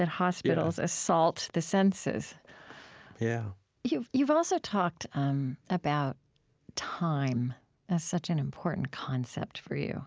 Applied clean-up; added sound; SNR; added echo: none; none; none; none.